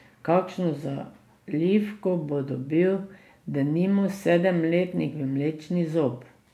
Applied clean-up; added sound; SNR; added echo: none; none; none; none.